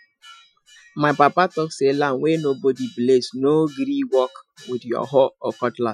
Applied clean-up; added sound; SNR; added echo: classical method Wiener filter.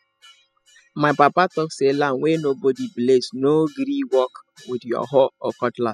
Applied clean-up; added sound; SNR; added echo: classical method spectral subtraction.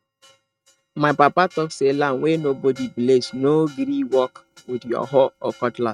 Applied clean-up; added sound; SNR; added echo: neural mask model RNNoise.